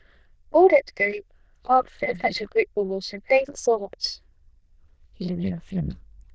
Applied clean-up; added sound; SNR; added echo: neural diffusion model UNIVERSE++.